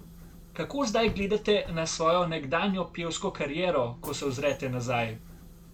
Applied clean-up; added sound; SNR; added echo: none; Bus / Engine; 16 dB; none.